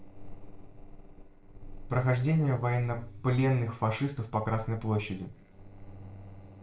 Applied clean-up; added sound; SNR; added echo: neural separator model SepFormer DNS4.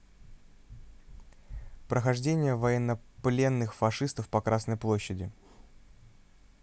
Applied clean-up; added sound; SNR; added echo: none; none; none; none.